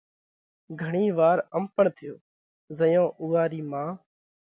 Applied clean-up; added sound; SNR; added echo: none; none; none; none.